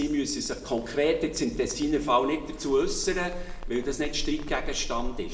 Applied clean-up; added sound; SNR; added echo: none; Crackle; 8 dB; reverberation time 0.6 s.